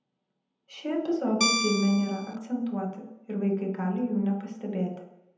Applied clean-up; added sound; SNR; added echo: none; Guitar; 0 dB; reverberation time 0.8 s.